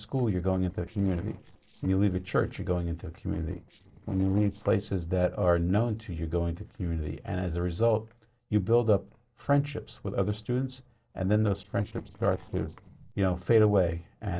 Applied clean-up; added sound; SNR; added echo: neural separator model SepFormer DNS4.